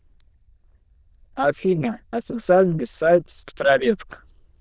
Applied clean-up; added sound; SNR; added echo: neural diffusion model UNIVERSE++.